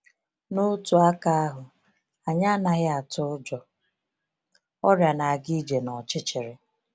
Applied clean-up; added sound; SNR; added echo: none; none; none; none.